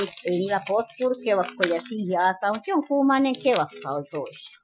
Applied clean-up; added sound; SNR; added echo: classical method Wiener filter.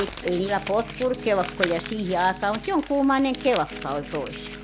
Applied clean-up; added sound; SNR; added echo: none; Crumpling, crinkling + Piano; 11 dB; none.